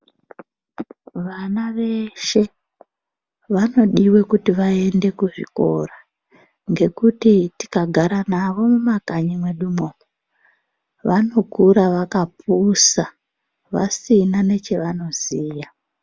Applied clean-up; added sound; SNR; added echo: none; none; none; none.